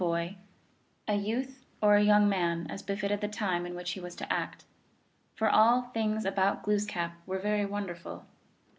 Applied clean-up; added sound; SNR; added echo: none; none; none; none.